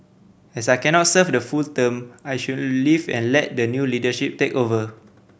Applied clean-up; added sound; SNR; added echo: none; none; none; none.